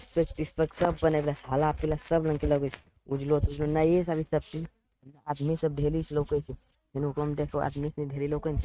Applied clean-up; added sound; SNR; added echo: neural mask model RNNoise.